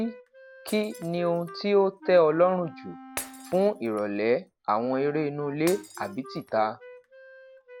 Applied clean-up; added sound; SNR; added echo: none; Shatter + Wind instrument, woodwind instrument; 17 dB; none.